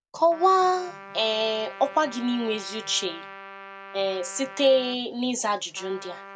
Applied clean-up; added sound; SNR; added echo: none; Trumpet; 16 dB; none.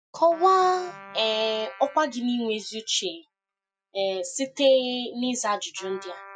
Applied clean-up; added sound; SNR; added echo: classical method Wiener filter.